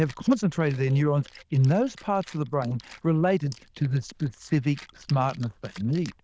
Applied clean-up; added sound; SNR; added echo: neural diffusion model UNIVERSE++.